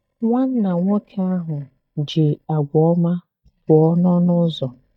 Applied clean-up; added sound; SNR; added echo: neural mask model DeepFilterNet 3.